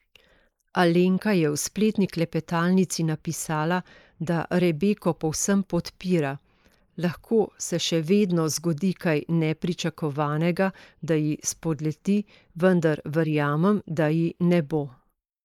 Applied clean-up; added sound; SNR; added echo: neural mask model Resemble Enhance denoiser.